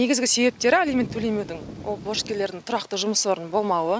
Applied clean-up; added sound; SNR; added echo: none; none; none; none.